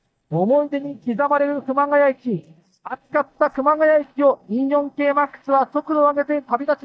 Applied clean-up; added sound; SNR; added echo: neural mask model DeepFilterNet 3.